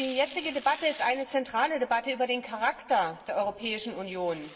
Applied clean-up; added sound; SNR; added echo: none; Tearing; 18 dB; reverberation time 1.5 s.